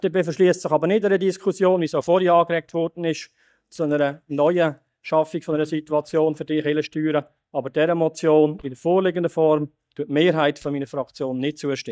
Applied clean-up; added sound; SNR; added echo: neural mask model DeepFilterNet 3.